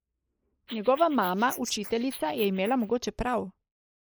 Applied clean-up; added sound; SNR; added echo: neural mask model Resemble Enhance denoiser.